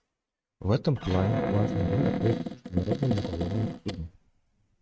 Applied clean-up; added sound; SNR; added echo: neural mask model RNNoise.